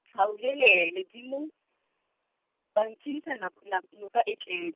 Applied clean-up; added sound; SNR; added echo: none; none; none; none.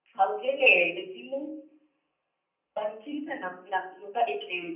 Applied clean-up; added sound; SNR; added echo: none; none; none; reverberation time 0.6 s.